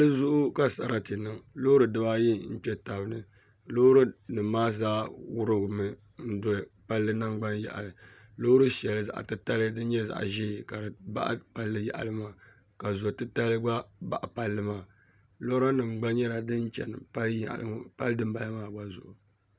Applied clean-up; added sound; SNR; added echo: none; none; none; none.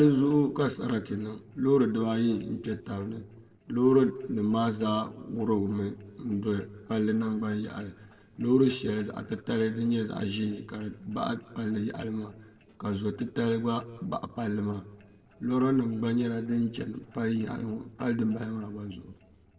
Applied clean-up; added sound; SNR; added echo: neural separator model SepFormer DNS4.